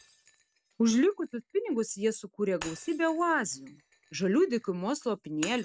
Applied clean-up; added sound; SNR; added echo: none; Shatter; 20 dB; none.